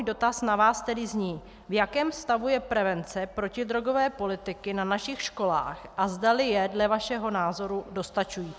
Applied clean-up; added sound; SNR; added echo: none; none; none; none.